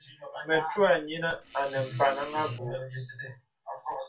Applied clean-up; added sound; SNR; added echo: none; Fart; 16 dB; reverberation time 0.2 s.